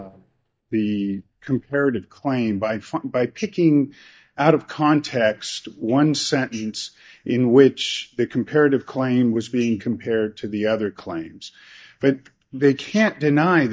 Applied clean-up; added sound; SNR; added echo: neural mask model DeepFilterNet 3.